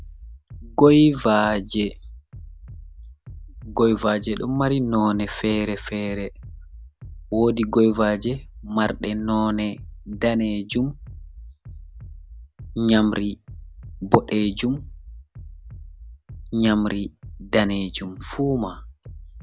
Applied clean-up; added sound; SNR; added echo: none; Bass drum; 16 dB; none.